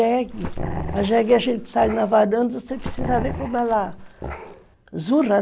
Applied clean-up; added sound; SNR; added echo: none; Growling; 9 dB; none.